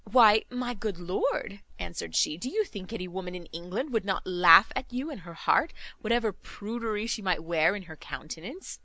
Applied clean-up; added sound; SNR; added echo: none; none; none; none.